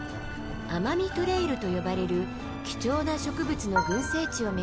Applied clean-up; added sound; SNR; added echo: none; Bus; 11 dB; none.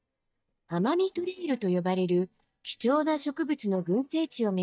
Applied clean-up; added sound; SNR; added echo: neural mask model DeepFilterNet 3.